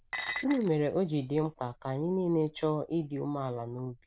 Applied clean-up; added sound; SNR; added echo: neural diffusion model UNIVERSE++.